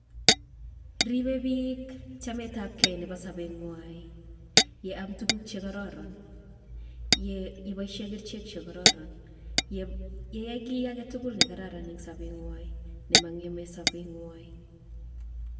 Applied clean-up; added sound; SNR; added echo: none; Tap / Glass; -4 dB; reverberation time 1.9 s.